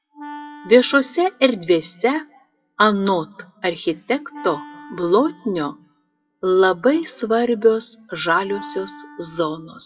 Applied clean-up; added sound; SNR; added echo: classical method WPE with log-MMSE.